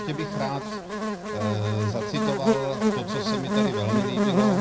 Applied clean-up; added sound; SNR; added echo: none; Buzz; -4 dB; reverberation time 0.4 s.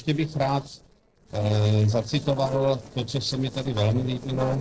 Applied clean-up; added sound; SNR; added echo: neural separator model SepFormer DNS4.